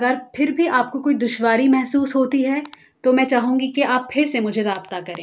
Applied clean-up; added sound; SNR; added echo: none; none; none; none.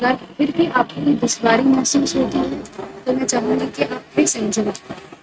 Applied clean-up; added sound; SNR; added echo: neural mask model RNNoise.